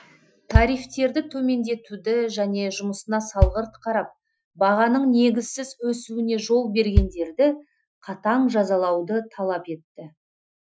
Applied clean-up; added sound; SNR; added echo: classical method Wiener filter.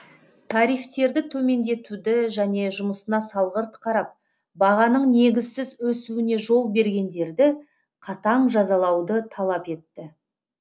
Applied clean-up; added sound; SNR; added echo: none; none; none; none.